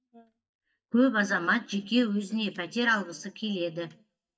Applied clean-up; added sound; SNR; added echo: neural mask model DeepFilterNet 3.